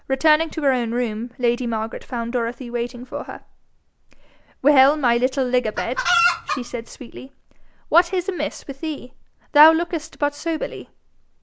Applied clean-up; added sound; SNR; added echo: none; Chicken, rooster; 0 dB; none.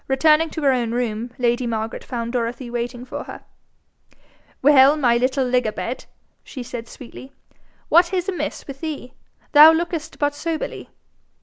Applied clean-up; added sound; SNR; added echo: none; none; none; none.